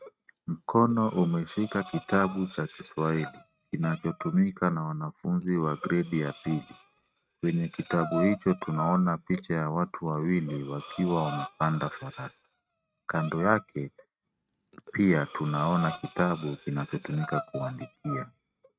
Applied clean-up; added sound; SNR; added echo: neural mask model RNNoise.